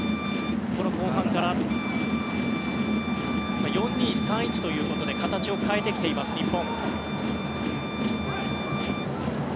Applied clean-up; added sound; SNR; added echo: none; Bowed string instrument; 12 dB; none.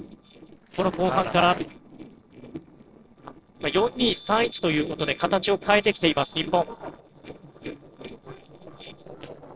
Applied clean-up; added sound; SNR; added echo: neural separator model SepFormer DNS4.